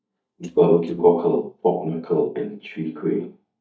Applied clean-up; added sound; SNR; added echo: neural mask model DeepFilterNet 3.